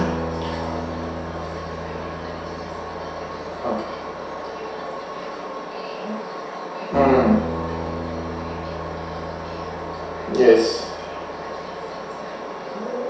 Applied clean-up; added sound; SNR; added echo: none; Acoustic guitar; 8 dB; reverberation time 0.7 s.